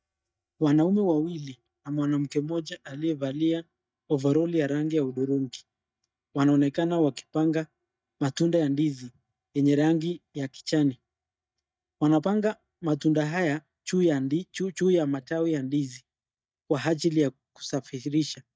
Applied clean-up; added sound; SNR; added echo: neural mask model DeepFilterNet 3.